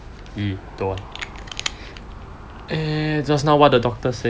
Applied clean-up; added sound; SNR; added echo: none; Aircraft; 17 dB; none.